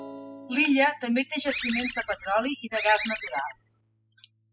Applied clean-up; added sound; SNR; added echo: classical method spectral subtraction.